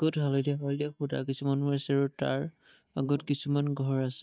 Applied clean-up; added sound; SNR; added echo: neural mask model DeepFilterNet 3.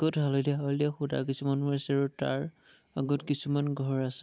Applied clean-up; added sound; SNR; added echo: none; none; none; none.